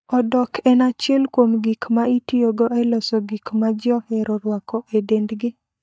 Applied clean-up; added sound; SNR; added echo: neural mask model DeepFilterNet 3.